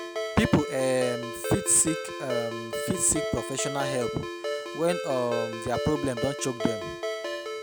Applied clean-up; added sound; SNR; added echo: none; Ringtone; 5 dB; none.